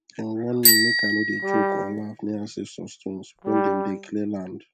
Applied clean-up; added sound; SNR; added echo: none; Brass instrument + Bicycle bell; -4 dB; none.